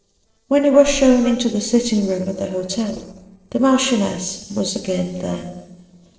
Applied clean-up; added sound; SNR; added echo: neural separator model SepFormer DNS4.